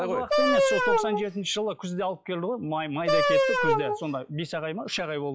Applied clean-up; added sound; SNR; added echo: classical method log-MMSE.